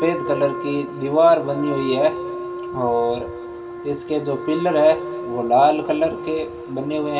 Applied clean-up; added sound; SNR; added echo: none; Wind instrument, woodwind instrument; 9 dB; reverberation time 2.6 s.